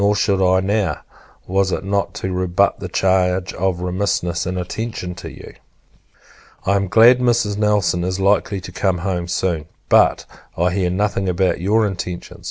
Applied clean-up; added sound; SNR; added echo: none; none; none; none.